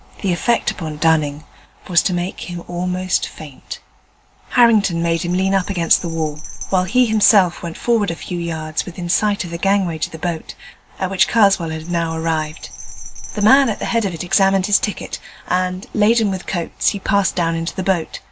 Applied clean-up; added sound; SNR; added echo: none; Bell; 11 dB; none.